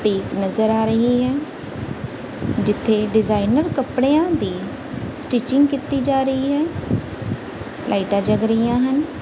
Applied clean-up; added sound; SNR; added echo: none; none; none; none.